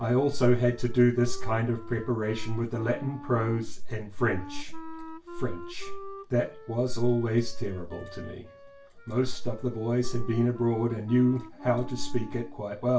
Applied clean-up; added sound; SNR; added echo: none; Wind instrument, woodwind instrument; 18 dB; reverberation time 0.3 s.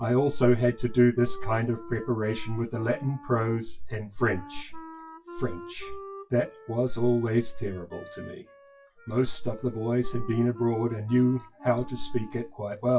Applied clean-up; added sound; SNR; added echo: classical method WPE with log-MMSE.